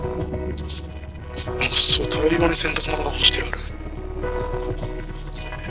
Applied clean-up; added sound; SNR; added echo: neural separator model SepFormer DNS4.